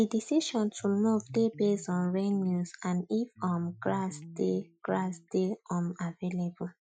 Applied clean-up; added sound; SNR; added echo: classical method Wiener filter.